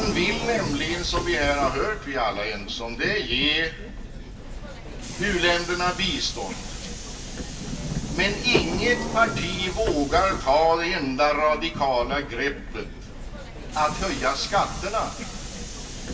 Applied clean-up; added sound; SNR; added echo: none; Subway, metro, underground; 6 dB; reverberation time 0.2 s.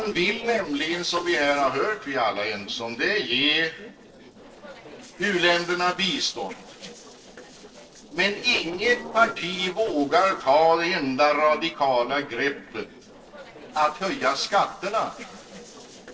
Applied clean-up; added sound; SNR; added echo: neural separator model SepFormer DNS4.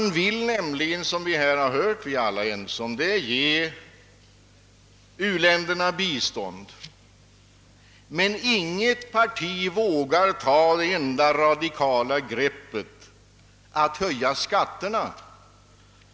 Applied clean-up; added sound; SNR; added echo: none; none; none; none.